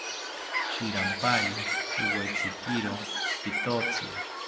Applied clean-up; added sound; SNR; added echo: none; Bird; -2 dB; none.